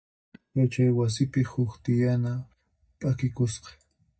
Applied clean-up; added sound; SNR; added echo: neural mask model DeepFilterNet 3.